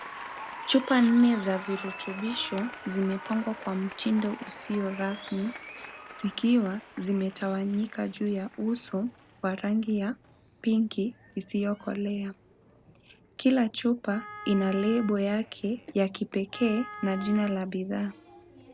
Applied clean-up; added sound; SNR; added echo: none; Wind instrument, woodwind instrument + Applause; 16 dB; none.